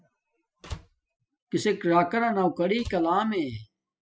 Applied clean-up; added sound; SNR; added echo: classical method spectral subtraction.